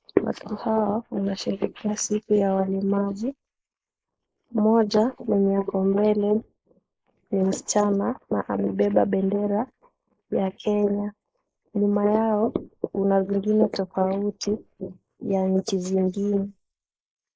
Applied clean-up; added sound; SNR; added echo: neural mask model Resemble Enhance denoiser.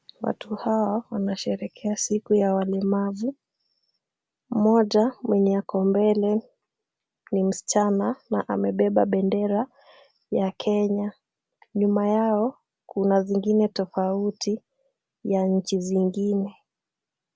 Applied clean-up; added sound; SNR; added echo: none; none; none; none.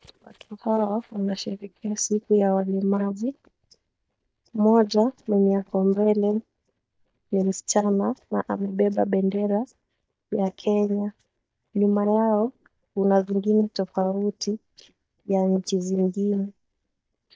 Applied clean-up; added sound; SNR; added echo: neural mask model DeepFilterNet 3.